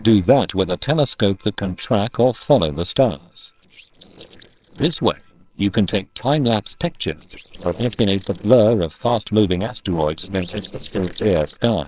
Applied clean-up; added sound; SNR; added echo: neural separator model SepFormer WHAMR!.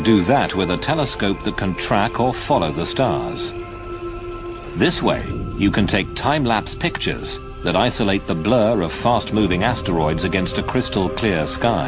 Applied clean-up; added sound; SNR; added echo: none; none; none; none.